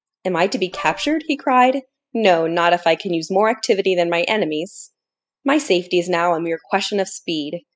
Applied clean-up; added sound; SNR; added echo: classical method spectral subtraction.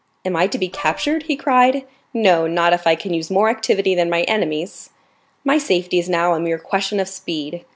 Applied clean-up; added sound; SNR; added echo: none; Wind instrument, woodwind instrument; 16 dB; none.